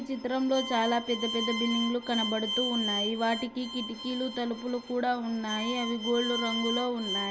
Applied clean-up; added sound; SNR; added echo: none; Bowed string instrument; 5 dB; none.